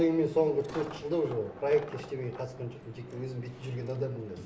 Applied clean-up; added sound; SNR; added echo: none; Coin (dropping); 18 dB; none.